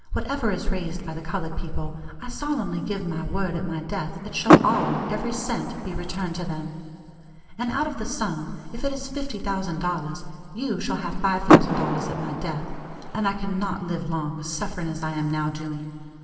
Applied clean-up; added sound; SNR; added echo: none; Door / Car; -3 dB; reverberation time 2.9 s.